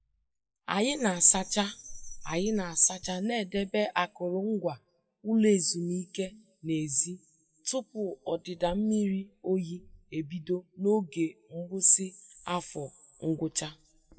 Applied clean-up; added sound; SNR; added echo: classical method WPE with log-MMSE.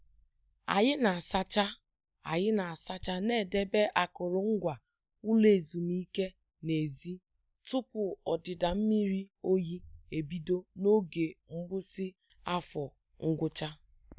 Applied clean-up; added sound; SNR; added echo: none; none; none; none.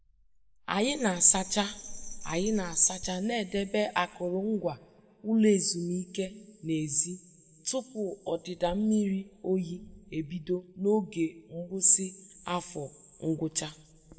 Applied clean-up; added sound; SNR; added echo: none; Bell; 12 dB; reverberation time 1.2 s.